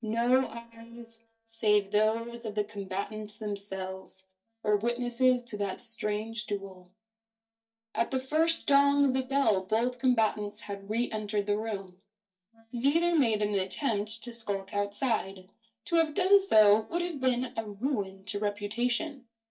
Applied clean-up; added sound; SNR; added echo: neural mask model DeepFilterNet 3.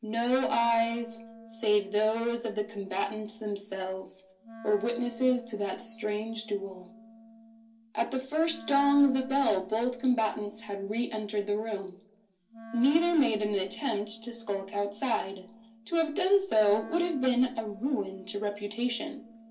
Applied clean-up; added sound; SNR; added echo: none; Wind instrument, woodwind instrument; 19 dB; reverberation time 0.3 s.